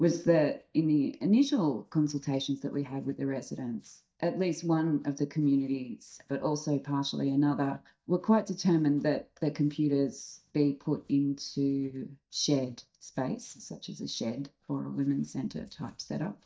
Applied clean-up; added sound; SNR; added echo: neural mask model DeepFilterNet 3.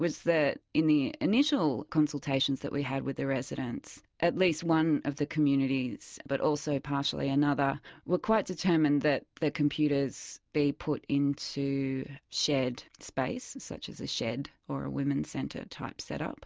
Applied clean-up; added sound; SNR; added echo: none; none; none; none.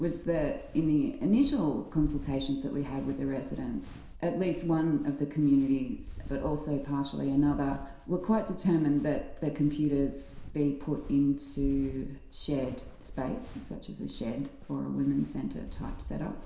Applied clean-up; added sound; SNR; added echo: none; Walk, footsteps; 12 dB; reverberation time 0.7 s.